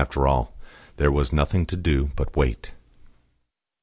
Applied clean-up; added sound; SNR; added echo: none; none; none; none.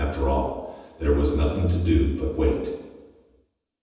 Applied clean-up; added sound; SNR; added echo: none; none; none; reverberation time 1.1 s.